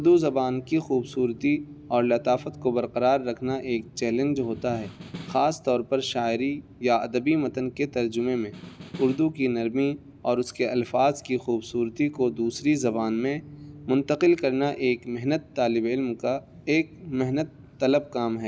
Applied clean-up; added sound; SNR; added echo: none; Organ + Snare drum; 18 dB; none.